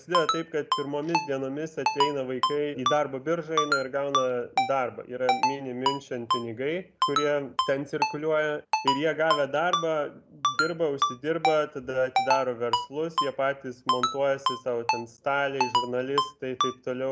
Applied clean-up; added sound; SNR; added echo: none; Ringtone; 1 dB; none.